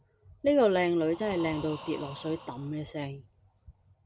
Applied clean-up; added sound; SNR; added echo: none; Breathing; 17 dB; none.